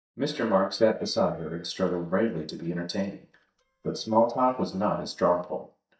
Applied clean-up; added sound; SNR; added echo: neural mask model DeepFilterNet 3.